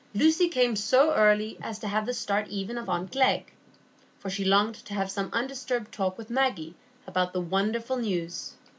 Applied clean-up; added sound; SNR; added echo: none; none; none; none.